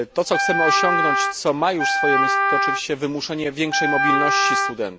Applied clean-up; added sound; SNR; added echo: none; Wind instrument, woodwind instrument; -3 dB; none.